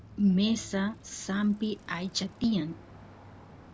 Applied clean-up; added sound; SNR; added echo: none; Bicycle; 19 dB; none.